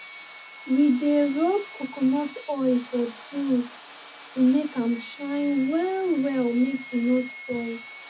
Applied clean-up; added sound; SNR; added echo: none; Sawing; 15 dB; reverberation time 0.4 s.